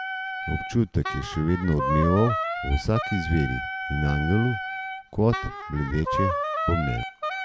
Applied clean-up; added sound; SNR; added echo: none; Wind instrument, woodwind instrument; 5 dB; none.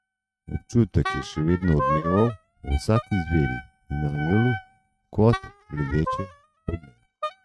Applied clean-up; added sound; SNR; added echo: neural mask model RNNoise.